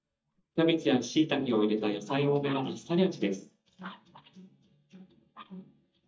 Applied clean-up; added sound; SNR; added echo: neural mask model DeepFilterNet 3.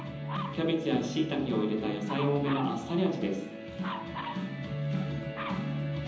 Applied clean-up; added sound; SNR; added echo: none; Dog; 13 dB; reverberation time 0.9 s.